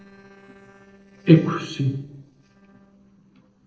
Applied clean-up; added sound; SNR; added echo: neural separator model SepFormer DNS4.